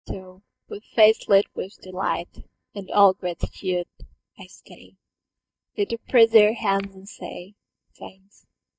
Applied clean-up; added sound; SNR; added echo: neural mask model DeepFilterNet 3.